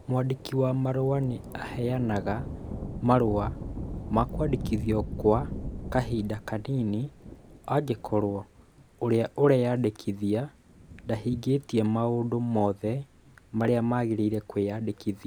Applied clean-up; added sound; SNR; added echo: none; Thunder / Rain; 12 dB; none.